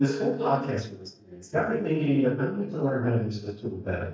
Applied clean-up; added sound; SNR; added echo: neural mask model DeepFilterNet 3.